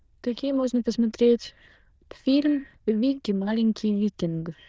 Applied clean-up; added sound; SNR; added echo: neural diffusion model UNIVERSE++.